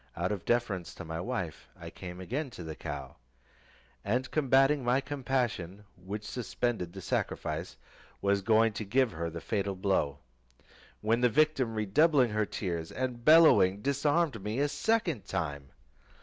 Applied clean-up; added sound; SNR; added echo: none; none; none; none.